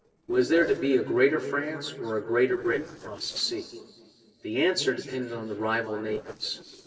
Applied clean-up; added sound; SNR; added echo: neural separator model SepFormer DNS4.